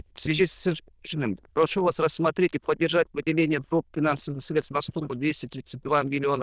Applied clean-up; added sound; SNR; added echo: neural diffusion model UNIVERSE++.